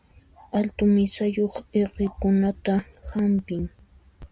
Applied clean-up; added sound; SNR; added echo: none; none; none; none.